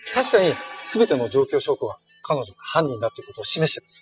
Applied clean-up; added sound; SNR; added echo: classical method spectral subtraction.